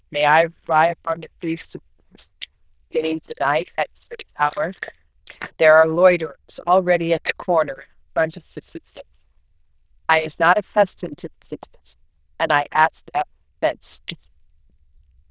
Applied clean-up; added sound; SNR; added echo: neural diffusion model UNIVERSE++.